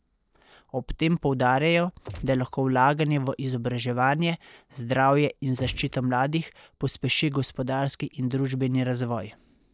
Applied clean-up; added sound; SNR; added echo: neural separator model SepFormer DNS4.